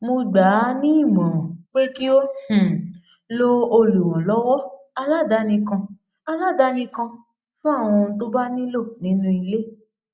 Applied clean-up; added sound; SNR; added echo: neural mask model Resemble Enhance denoiser.